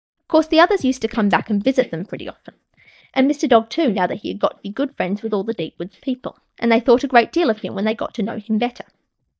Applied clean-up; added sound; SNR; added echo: neural mask model DeepFilterNet 3.